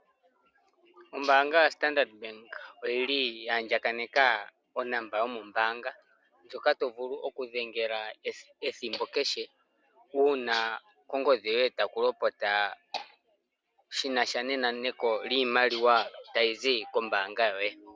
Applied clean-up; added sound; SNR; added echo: none; none; none; none.